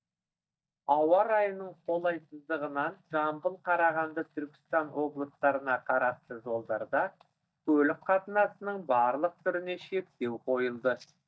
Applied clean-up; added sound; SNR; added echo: neural mask model DeepFilterNet 3.